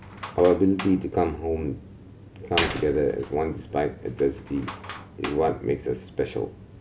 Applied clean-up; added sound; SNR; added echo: none; Slam; 11 dB; none.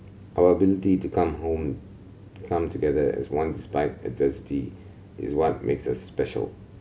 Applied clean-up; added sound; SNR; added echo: none; none; none; none.